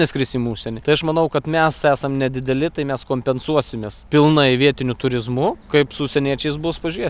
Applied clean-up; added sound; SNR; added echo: none; none; none; none.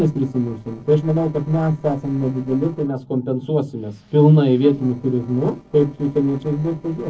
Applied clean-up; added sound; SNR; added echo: neural separator model SepFormer DNS4.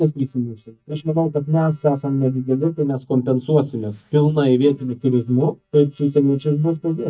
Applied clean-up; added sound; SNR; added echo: neural mask model DeepFilterNet 3.